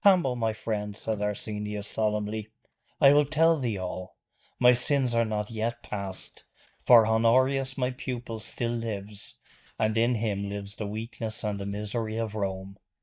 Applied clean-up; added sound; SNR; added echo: neural mask model DeepFilterNet 3.